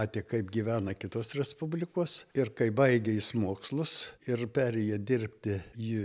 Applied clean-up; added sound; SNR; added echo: none; none; none; none.